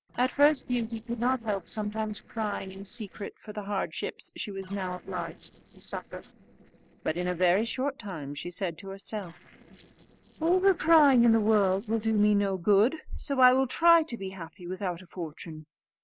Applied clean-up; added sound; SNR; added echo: neural separator model SepFormer DNS4.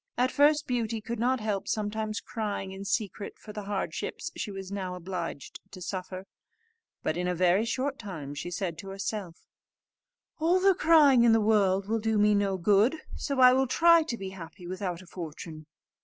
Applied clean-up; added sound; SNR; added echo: none; none; none; none.